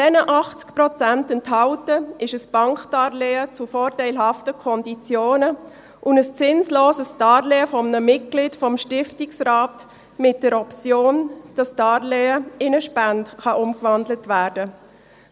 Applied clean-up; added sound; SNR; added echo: none; none; none; none.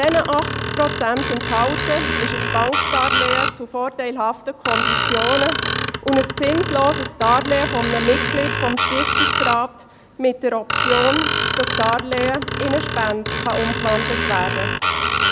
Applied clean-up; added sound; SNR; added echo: none; Screech; 1 dB; none.